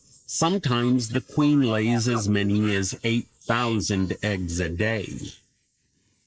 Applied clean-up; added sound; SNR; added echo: neural mask model Resemble Enhance denoiser.